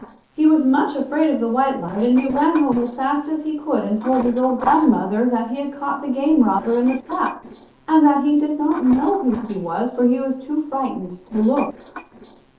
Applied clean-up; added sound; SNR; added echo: neural separator model SepFormer DNS4.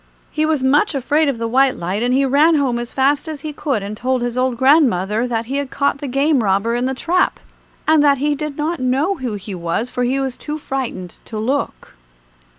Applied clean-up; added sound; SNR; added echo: none; none; none; none.